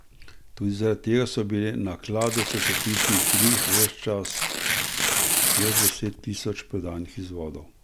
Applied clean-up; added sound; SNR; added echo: none; Tearing; -5 dB; none.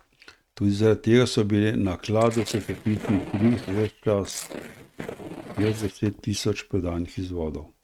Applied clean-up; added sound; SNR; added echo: neural mask model RNNoise.